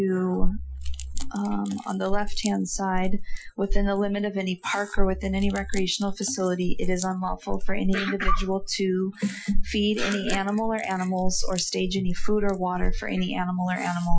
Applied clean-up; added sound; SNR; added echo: classical method Wiener filter.